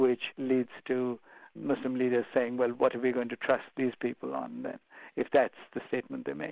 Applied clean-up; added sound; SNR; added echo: none; none; none; none.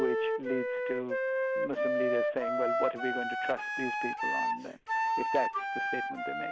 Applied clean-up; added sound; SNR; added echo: none; Wind instrument, woodwind instrument; -5 dB; none.